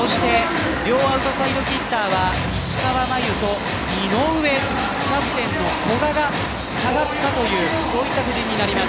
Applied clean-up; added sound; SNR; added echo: none; none; none; none.